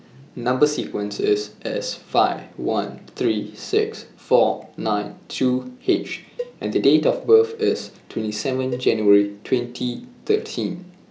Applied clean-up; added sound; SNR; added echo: none; Cowbell; 16 dB; none.